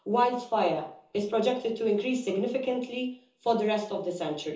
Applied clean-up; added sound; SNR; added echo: none; none; none; reverberation time 0.6 s.